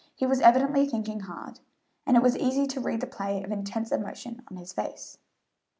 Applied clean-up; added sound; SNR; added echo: none; none; none; none.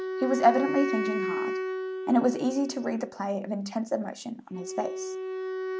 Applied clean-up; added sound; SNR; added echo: none; Wind instrument, woodwind instrument; 5 dB; none.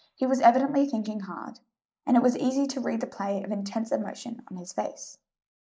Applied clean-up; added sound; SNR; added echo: neural mask model Resemble Enhance denoiser.